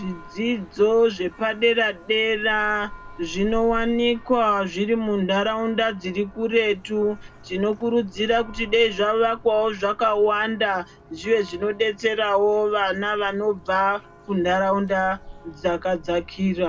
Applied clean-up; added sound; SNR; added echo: none; Church bell; 19 dB; reverberation time 0.2 s.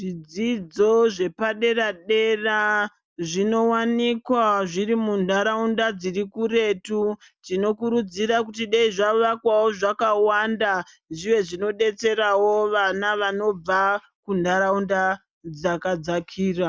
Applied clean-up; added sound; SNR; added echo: none; none; none; none.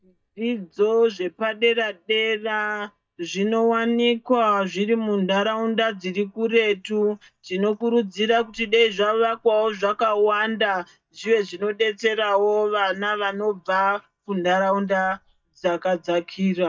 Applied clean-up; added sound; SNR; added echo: neural mask model DeepFilterNet 3.